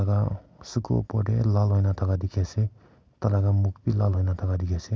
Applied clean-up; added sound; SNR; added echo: none; none; none; none.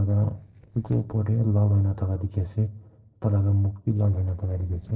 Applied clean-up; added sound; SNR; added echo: neural separator model SepFormer DNS4.